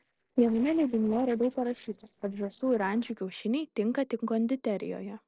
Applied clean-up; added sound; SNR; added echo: neural separator model SepFormer DNS4.